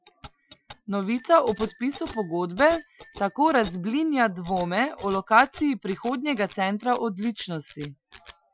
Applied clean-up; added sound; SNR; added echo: classical method Wiener filter.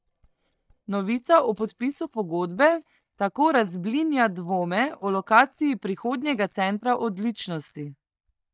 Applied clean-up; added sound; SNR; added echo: neural mask model DeepFilterNet 3.